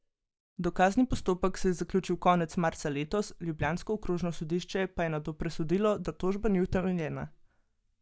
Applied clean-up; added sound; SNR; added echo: neural mask model DeepFilterNet 3.